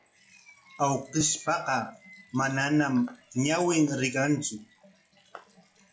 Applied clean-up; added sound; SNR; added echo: classical method log-MMSE.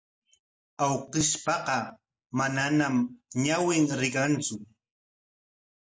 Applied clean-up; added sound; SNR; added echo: none; none; none; none.